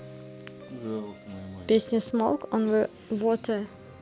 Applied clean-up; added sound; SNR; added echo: none; none; none; none.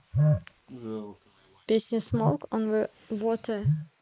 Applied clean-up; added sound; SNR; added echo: neural mask model Resemble Enhance denoiser.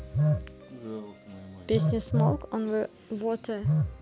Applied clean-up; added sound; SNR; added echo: none; Telephone; -3 dB; none.